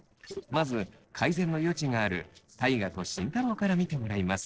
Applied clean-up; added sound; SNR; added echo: neural separator model SepFormer DNS4.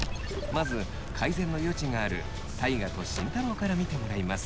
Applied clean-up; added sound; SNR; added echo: none; Wood + Engine; 4 dB; none.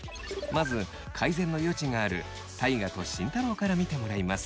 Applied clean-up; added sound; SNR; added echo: none; none; none; none.